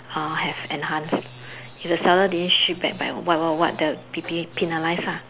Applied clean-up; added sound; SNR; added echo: none; none; none; none.